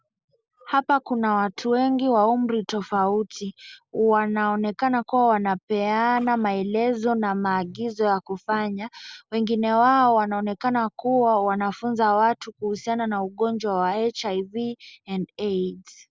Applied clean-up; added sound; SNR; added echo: neural separator model SepFormer DNS4.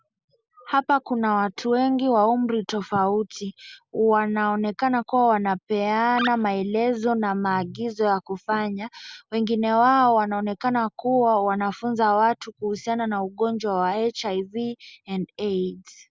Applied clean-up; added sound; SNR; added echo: none; Animal; 11 dB; none.